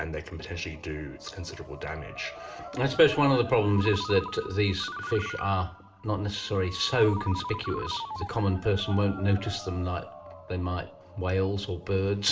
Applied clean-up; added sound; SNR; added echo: none; Ringtone; 14 dB; reverberation time 1.1 s.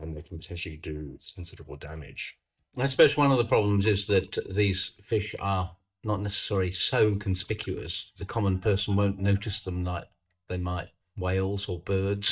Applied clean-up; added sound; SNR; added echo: neural mask model DeepFilterNet 3.